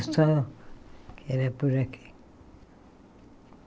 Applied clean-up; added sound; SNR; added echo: none; none; none; none.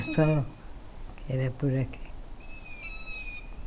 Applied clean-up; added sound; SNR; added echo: none; Bird; 2 dB; none.